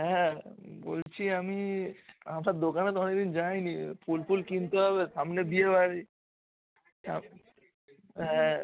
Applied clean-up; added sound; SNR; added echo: none; none; none; none.